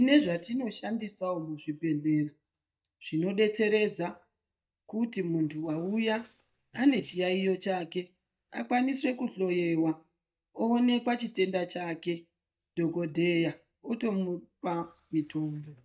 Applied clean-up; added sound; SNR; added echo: neural mask model DeepFilterNet 3.